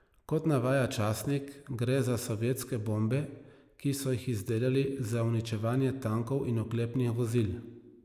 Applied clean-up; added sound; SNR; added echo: neural mask model Resemble Enhance denoiser.